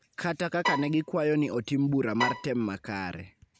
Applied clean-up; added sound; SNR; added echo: none; Bowed string instrument; 4 dB; none.